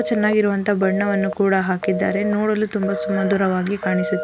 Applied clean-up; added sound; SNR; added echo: none; Telephone; 9 dB; none.